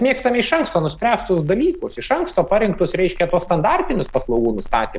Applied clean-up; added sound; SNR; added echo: none; Crackle; 14 dB; none.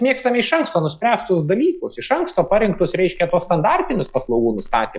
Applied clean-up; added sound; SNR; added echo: classical method log-MMSE.